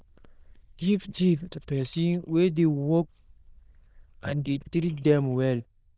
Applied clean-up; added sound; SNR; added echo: neural diffusion model UNIVERSE++.